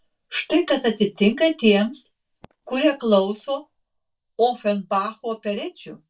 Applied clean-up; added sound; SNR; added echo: neural mask model DeepFilterNet 3.